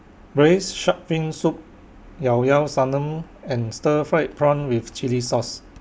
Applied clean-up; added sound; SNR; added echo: none; none; none; none.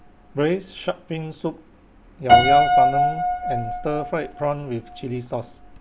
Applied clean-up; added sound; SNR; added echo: none; Piano; -5 dB; none.